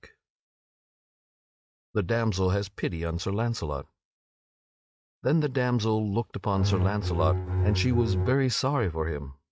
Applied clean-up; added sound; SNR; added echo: neural mask model RNNoise.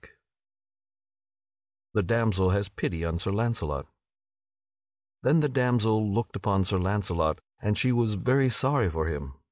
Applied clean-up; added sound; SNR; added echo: none; none; none; none.